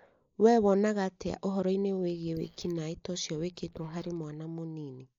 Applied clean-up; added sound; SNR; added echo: neural mask model Resemble Enhance denoiser.